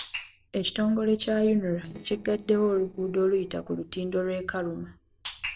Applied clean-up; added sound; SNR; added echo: neural separator model SepFormer DNS4.